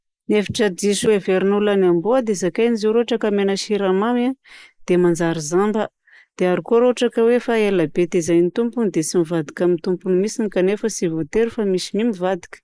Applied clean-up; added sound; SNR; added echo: neural mask model Resemble Enhance denoiser.